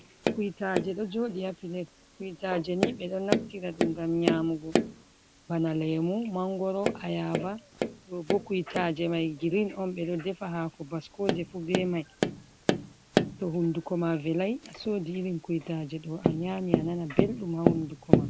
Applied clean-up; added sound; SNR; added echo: none; Tap; 1 dB; none.